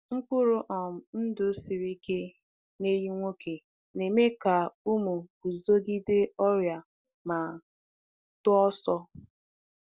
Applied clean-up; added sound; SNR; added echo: none; none; none; none.